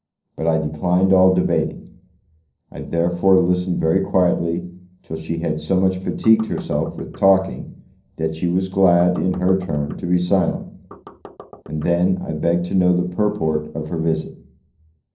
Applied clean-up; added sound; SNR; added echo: neural separator model SepFormer DNS4.